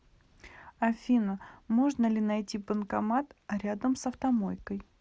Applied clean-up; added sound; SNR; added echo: none; none; none; none.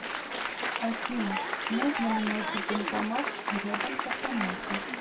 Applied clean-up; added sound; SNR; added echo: none; Applause; -1 dB; reverberation time 0.2 s.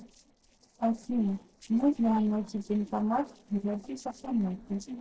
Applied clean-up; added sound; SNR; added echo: neural separator model SepFormer DNS4.